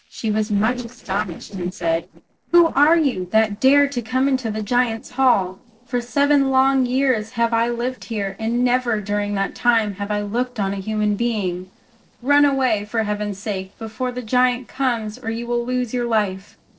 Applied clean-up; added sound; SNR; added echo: neural separator model SepFormer DNS4.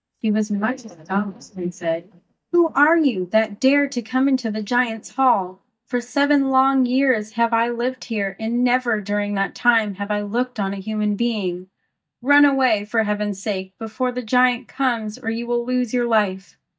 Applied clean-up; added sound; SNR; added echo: neural mask model DeepFilterNet 3.